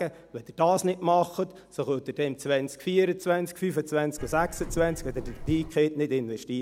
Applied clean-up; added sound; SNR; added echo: none; Bird; 10 dB; none.